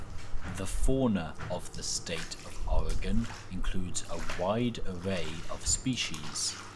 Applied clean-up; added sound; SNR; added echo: none; Bathtub (filling or washing); -4 dB; none.